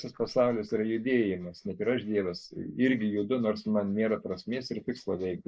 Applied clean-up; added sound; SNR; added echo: neural mask model Resemble Enhance denoiser.